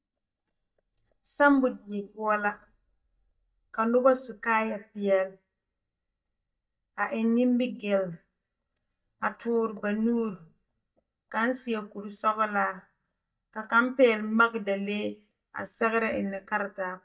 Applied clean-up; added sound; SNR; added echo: neural mask model DeepFilterNet 3.